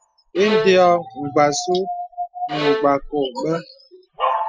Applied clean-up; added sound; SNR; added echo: classical method spectral subtraction.